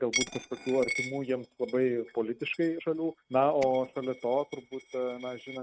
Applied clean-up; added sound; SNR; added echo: neural mask model RNNoise.